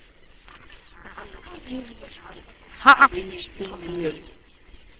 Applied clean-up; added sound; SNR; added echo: neural separator model SepFormer WHAMR!.